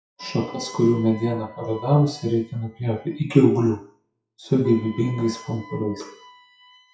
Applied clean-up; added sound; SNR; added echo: classical method WPE with log-MMSE.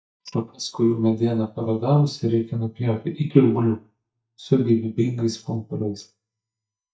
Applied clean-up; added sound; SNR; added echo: neural mask model DeepFilterNet 3.